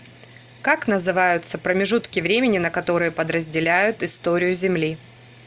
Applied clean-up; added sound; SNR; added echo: none; none; none; none.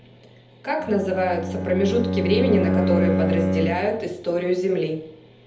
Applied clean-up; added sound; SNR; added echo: none; Bowed string instrument; 1 dB; reverberation time 0.7 s.